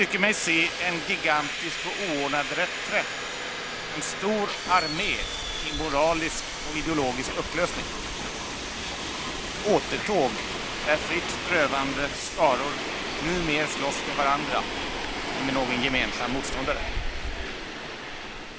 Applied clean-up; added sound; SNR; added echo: none; Subway, metro, underground; 3 dB; none.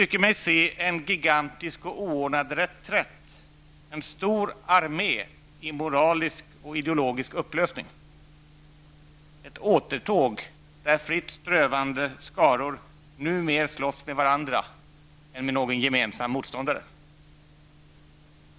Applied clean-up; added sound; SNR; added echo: none; none; none; none.